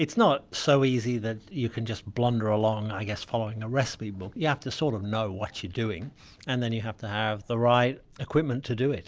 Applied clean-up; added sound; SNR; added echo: none; none; none; none.